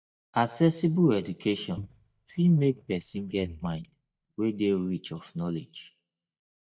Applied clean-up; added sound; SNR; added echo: neural mask model DeepFilterNet 3.